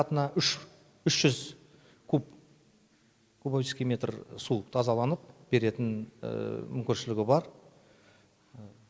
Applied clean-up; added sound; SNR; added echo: none; none; none; none.